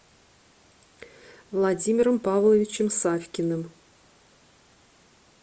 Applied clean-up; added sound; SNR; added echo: none; none; none; none.